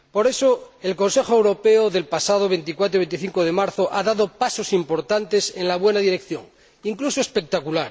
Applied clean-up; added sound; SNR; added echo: none; none; none; none.